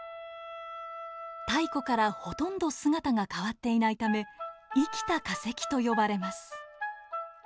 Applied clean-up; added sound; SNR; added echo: none; none; none; none.